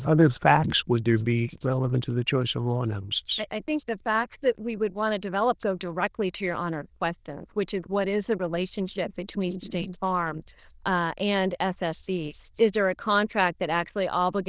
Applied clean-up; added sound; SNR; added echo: neural diffusion model UNIVERSE++.